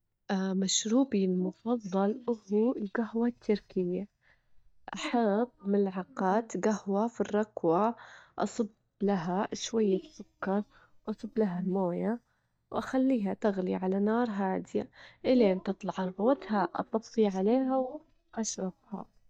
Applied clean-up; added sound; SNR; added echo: neural mask model DeepFilterNet 3.